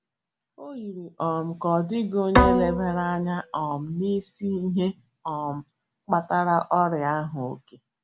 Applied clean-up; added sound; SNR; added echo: none; Bowed string instrument; -1 dB; none.